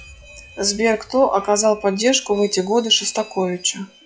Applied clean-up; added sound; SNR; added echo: classical method log-MMSE.